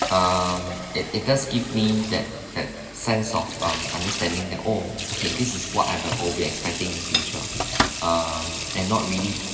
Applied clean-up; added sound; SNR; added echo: none; Sink (filling or washing) / Water tap, faucet; 5 dB; reverberation time 2.5 s.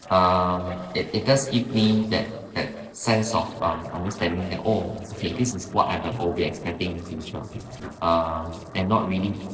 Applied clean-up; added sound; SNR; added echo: neural separator model SepFormer DNS4.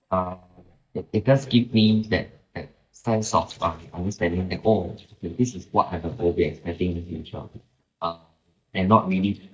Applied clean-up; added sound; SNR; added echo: neural mask model DeepFilterNet 3.